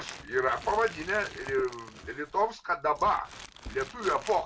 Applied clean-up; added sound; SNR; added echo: none; Crumpling, crinkling; 16 dB; none.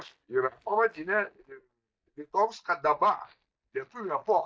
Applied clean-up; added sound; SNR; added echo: neural mask model DeepFilterNet 3.